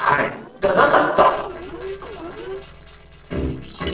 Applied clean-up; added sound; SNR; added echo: neural separator model SepFormer DNS4.